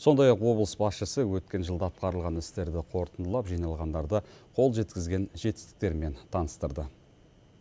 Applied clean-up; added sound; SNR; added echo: none; none; none; none.